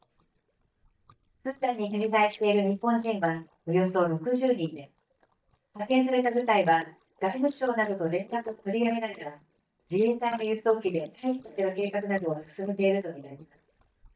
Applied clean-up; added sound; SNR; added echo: neural mask model DeepFilterNet 3.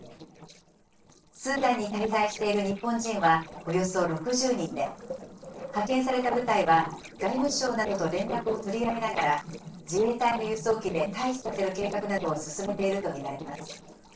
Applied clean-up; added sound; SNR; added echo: neural separator model SepFormer DNS4.